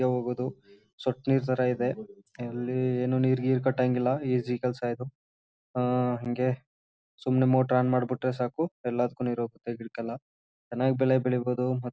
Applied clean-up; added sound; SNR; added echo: none; none; none; none.